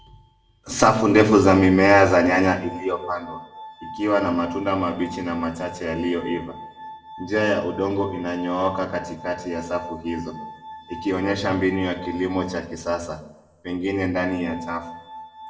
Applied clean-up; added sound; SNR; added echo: none; Glass; 17 dB; reverberation time 0.6 s.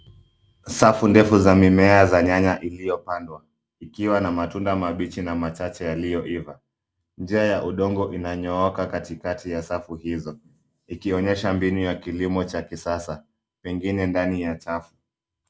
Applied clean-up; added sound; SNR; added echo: none; none; none; none.